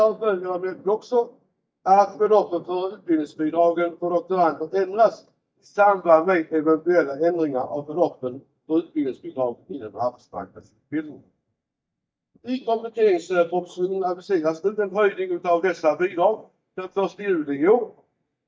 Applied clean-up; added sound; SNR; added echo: neural mask model DeepFilterNet 3.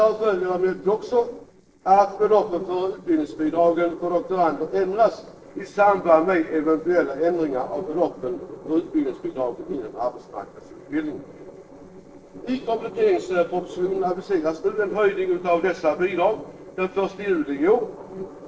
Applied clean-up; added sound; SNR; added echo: neural separator model SepFormer DNS4.